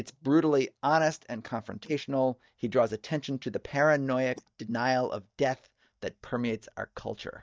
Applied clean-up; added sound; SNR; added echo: neural mask model DeepFilterNet 3.